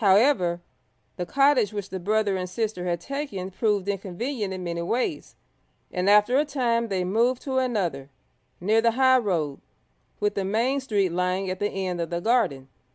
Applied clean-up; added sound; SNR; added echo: none; none; none; none.